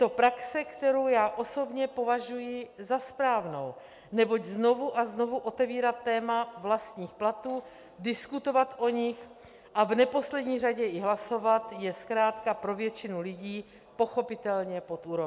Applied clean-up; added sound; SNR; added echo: none; none; none; none.